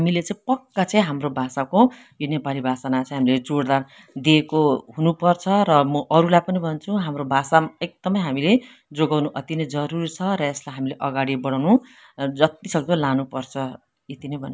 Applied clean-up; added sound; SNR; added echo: none; none; none; none.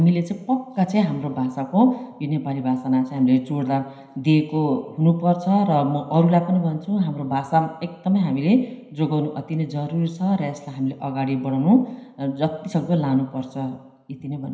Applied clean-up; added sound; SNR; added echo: none; none; none; reverberation time 0.9 s.